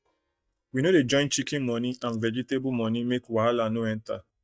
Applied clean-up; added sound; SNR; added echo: neural mask model DeepFilterNet 3.